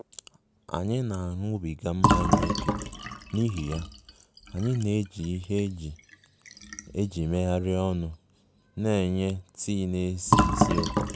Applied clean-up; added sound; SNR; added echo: none; Fill (with liquid); 1 dB; none.